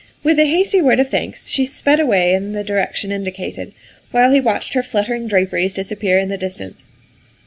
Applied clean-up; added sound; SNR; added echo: none; none; none; none.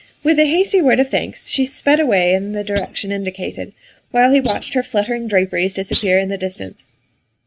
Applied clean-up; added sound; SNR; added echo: neural mask model RNNoise.